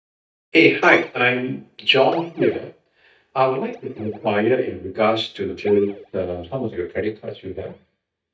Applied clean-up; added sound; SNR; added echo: neural mask model DeepFilterNet 3.